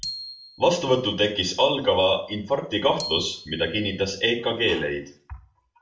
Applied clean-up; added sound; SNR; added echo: none; Glockenspiel; 17 dB; reverberation time 0.4 s.